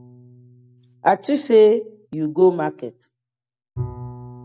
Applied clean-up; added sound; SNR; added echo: none; Bowed string instrument; 18 dB; none.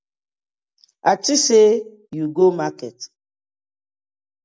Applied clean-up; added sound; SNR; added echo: none; none; none; none.